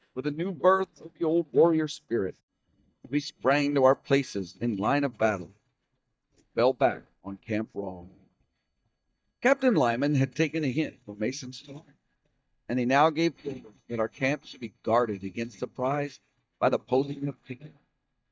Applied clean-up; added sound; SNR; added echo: neural mask model DeepFilterNet 3.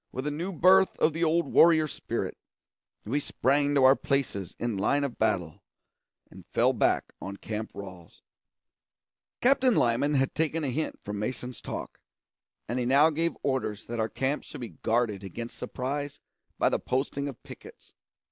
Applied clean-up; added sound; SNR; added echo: none; none; none; none.